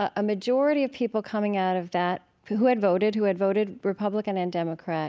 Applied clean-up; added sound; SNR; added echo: none; none; none; none.